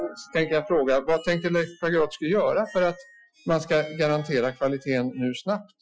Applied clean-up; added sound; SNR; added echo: classical method Wiener filter.